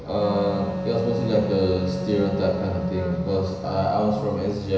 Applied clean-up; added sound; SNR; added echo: none; Wind instrument, woodwind instrument; 7 dB; reverberation time 1.0 s.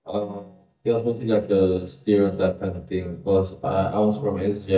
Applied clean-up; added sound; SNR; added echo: neural mask model DeepFilterNet 3.